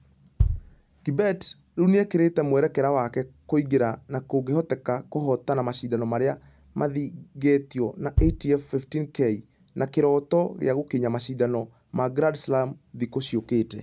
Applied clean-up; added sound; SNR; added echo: none; Bass drum; 6 dB; none.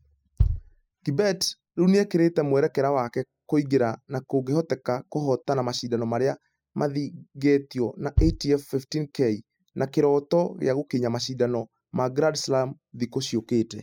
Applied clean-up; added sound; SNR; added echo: classical method spectral subtraction.